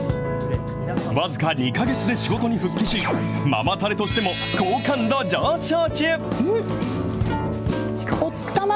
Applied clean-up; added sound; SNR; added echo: none; none; none; none.